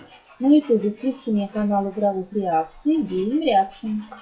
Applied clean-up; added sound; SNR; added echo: classical method WPE with log-MMSE.